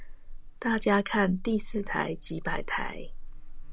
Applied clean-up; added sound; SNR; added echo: none; Buzz; 6 dB; none.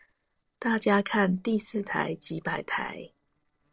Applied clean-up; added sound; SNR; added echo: neural separator model SepFormer DNS4.